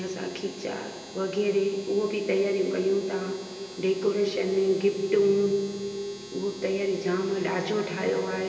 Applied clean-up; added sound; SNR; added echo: none; Domestic sounds, home sounds; 18 dB; reverberation time 0.2 s.